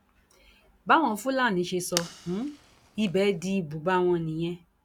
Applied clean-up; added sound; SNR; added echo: none; Fire; 12 dB; none.